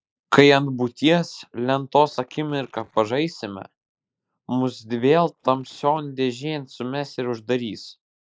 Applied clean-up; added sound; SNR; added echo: neural mask model Resemble Enhance denoiser.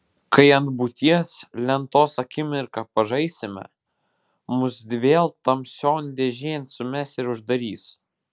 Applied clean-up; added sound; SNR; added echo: none; none; none; none.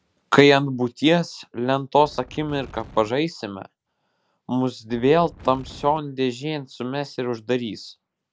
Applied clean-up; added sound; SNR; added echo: none; Wind; 20 dB; none.